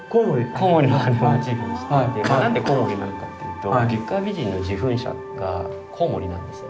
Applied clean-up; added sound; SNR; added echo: none; Cough; 12 dB; none.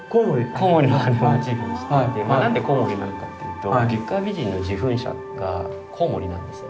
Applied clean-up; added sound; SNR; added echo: none; none; none; none.